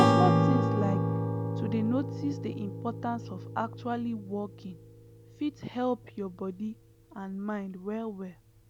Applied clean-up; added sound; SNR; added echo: none; Acoustic guitar / Strum; -3 dB; none.